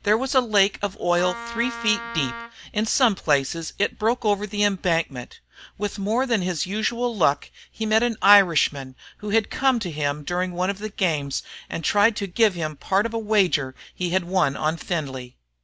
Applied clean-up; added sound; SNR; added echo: none; Wind instrument, woodwind instrument; 11 dB; none.